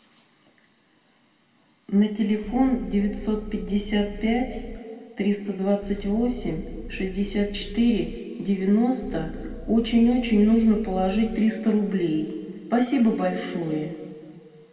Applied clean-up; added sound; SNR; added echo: none; Idling / Car; 12 dB; reverberation time 2.0 s.